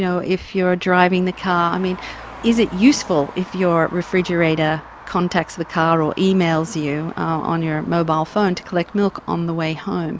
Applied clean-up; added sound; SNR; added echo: none; Traffic noise, roadway noise; 19 dB; none.